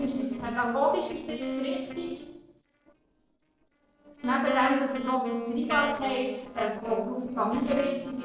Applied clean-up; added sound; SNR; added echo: neural separator model SepFormer DNS4.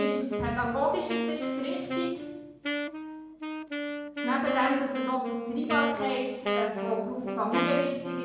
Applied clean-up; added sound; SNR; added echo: none; Wind instrument, woodwind instrument; 1 dB; reverberation time 0.9 s.